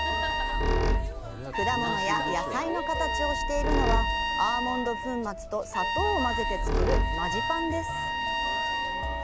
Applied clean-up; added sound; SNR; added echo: none; Squeak + Trumpet; -3 dB; none.